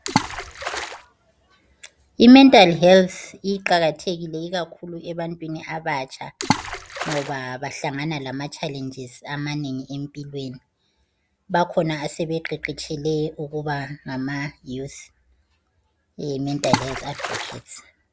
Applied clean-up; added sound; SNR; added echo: none; Water / Splash, splatter; 4 dB; none.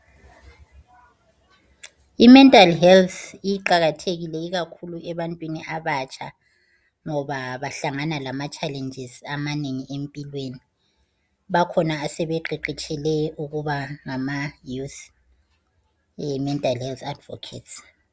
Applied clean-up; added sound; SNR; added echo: none; none; none; none.